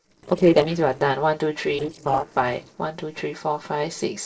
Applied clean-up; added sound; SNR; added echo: neural separator model SepFormer DNS4.